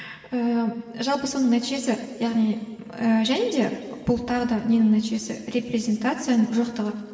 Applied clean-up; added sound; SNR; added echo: none; none; none; reverberation time 2.1 s.